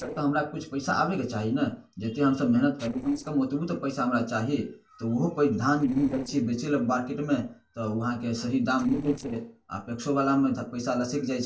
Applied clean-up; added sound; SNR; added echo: neural separator model SepFormer DNS4.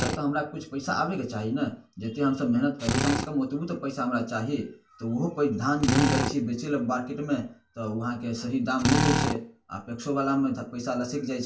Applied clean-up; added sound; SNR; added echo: none; Drill; 5 dB; reverberation time 0.3 s.